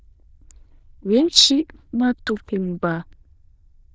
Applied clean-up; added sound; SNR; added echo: neural diffusion model UNIVERSE++.